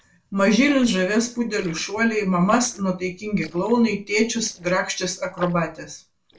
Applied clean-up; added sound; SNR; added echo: neural separator model SepFormer DNS4.